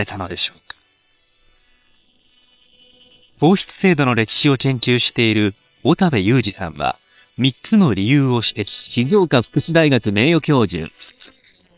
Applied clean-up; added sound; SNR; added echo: neural separator model SepFormer WHAM!.